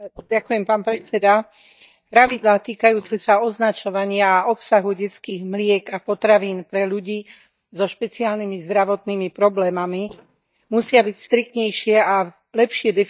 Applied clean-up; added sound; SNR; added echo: neural mask model DeepFilterNet 3.